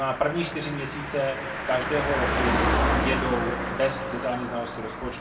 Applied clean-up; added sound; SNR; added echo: none; Car passing by; -1 dB; reverberation time 1.5 s.